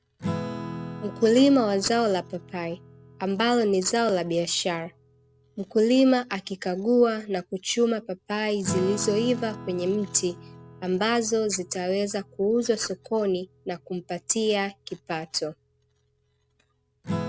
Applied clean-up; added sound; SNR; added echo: none; Acoustic guitar / Strum; 14 dB; none.